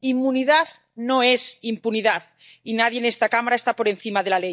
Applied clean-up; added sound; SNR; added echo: neural mask model DeepFilterNet 3.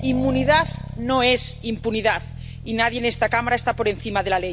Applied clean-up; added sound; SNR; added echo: none; Accelerating, revving, vroom; 10 dB; none.